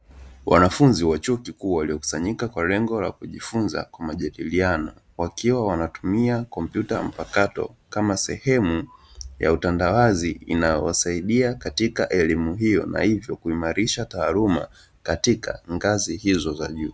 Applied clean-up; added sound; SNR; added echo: none; none; none; none.